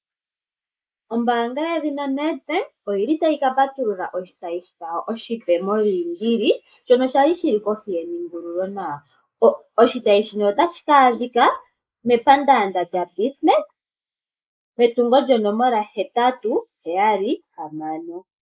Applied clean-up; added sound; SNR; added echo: neural mask model Resemble Enhance denoiser.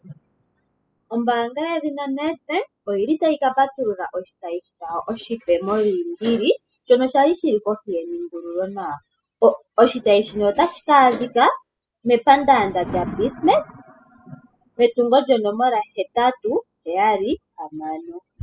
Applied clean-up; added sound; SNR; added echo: classical method spectral subtraction.